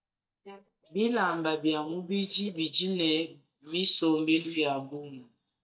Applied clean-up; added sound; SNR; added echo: neural mask model DeepFilterNet 3.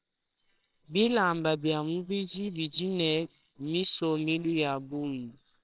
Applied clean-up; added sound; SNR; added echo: neural separator model SepFormer WHAMR!.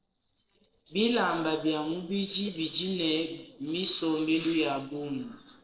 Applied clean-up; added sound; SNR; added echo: neural separator model SepFormer DNS4.